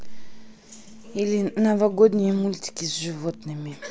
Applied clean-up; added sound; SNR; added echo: none; none; none; none.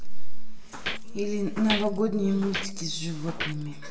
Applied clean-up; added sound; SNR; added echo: none; Walk, footsteps; 13 dB; reverberation time 1.0 s.